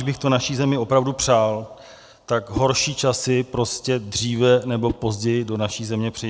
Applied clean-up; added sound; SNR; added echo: none; Whoosh, swoosh, swish; 16 dB; none.